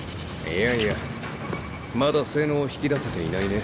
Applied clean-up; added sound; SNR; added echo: none; none; none; none.